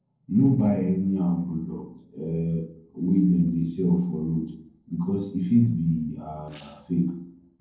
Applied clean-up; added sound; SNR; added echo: neural separator model SepFormer DNS4.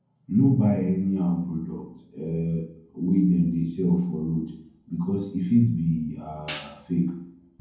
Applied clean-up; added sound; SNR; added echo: none; Hi-hat; 16 dB; reverberation time 0.9 s.